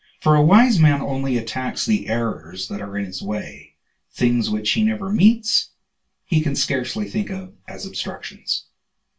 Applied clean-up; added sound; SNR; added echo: none; none; none; reverberation time 0.2 s.